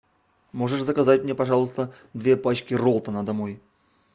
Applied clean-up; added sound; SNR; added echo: none; none; none; none.